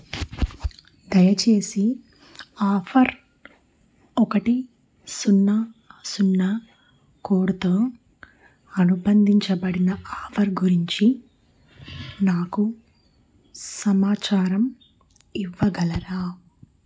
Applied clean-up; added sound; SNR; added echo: none; none; none; none.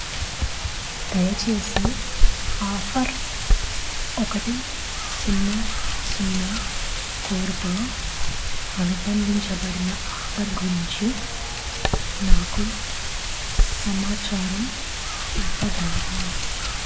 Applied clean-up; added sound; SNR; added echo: none; Wind; -5 dB; reverberation time 0.8 s.